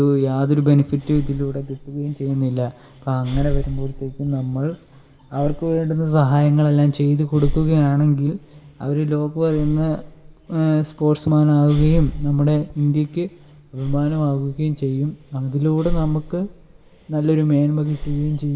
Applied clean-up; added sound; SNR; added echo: none; Breathing; 11 dB; reverberation time 0.9 s.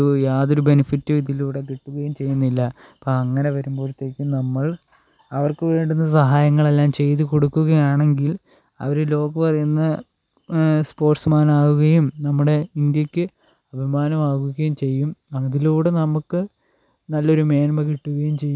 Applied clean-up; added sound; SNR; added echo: none; none; none; none.